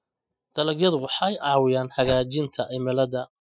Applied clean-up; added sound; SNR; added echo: classical method Wiener filter.